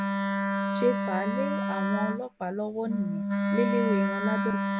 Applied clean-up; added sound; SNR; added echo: none; Wind instrument, woodwind instrument; -3 dB; none.